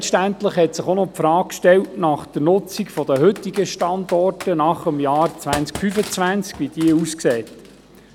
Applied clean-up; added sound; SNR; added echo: none; Computer keyboard; 19 dB; none.